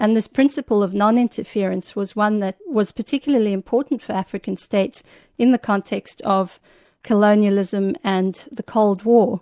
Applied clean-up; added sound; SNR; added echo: none; none; none; none.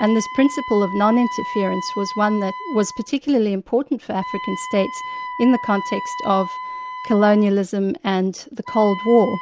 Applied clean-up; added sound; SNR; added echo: none; Wind instrument, woodwind instrument; 11 dB; none.